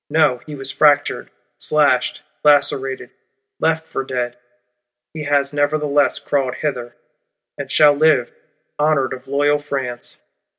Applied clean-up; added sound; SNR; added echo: none; none; none; none.